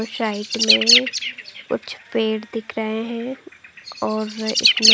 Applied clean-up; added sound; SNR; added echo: none; Bird; -4 dB; none.